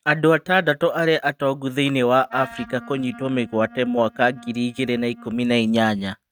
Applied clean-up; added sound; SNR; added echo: neural mask model RNNoise.